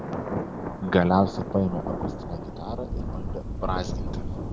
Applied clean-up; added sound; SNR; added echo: none; Thunder; 3 dB; none.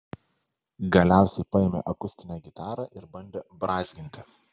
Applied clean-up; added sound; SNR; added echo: none; none; none; none.